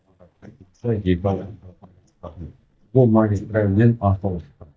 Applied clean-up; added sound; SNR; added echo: neural mask model DeepFilterNet 3.